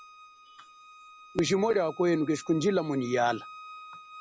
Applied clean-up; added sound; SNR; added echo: none; Bowed string instrument; 19 dB; none.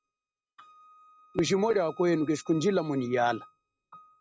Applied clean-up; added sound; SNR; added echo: neural mask model RNNoise.